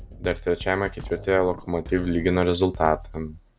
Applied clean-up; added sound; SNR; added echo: none; Drum kit; 14 dB; none.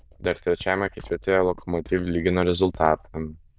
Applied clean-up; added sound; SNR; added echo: neural diffusion model UNIVERSE++.